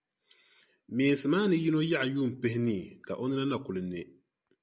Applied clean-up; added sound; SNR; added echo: none; none; none; none.